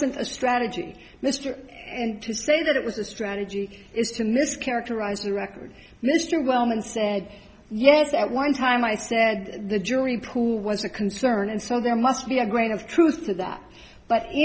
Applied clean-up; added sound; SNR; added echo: none; none; none; none.